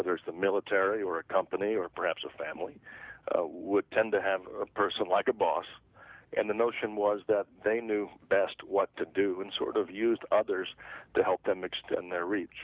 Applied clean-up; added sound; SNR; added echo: none; none; none; none.